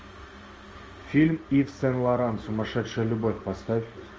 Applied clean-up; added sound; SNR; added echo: none; none; none; none.